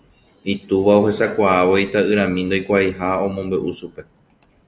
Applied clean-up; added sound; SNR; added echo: none; none; none; none.